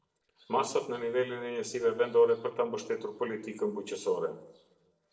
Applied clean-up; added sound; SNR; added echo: neural separator model SepFormer DNS4.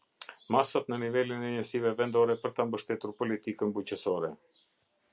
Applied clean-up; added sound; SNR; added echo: none; none; none; none.